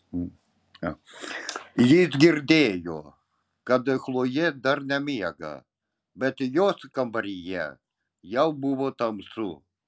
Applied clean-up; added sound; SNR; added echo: none; none; none; none.